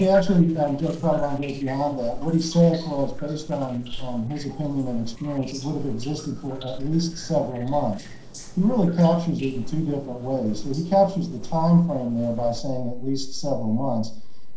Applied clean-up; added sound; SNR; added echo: neural separator model SepFormer DNS4.